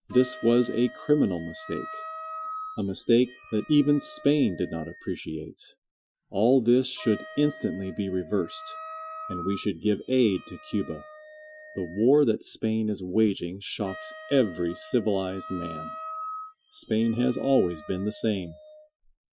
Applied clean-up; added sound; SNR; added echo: classical method Wiener filter.